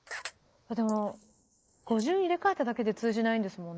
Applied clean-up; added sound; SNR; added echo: neural mask model Resemble Enhance denoiser.